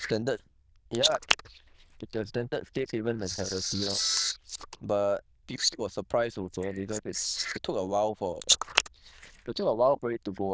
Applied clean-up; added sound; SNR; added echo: neural diffusion model UNIVERSE++.